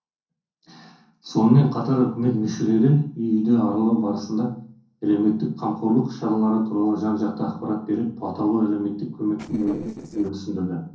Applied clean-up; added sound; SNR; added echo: neural separator model SepFormer DNS4.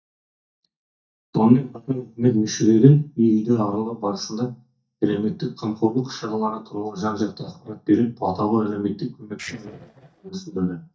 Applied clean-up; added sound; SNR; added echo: neural mask model DeepFilterNet 3.